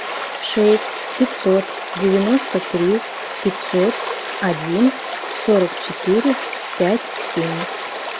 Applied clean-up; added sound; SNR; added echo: none; Stream; 7 dB; none.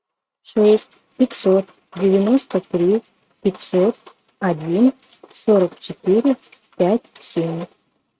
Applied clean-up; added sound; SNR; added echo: neural mask model RNNoise.